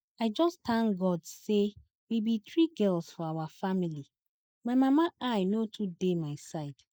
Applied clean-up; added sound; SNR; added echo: neural mask model Resemble Enhance denoiser.